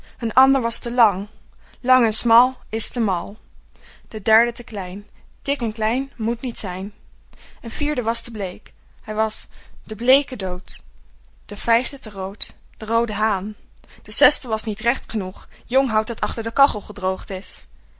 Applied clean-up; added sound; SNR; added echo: none; none; none; none.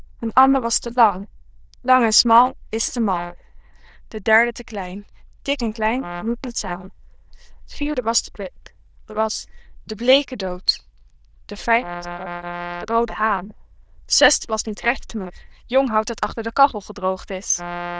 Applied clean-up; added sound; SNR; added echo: neural diffusion model UNIVERSE++.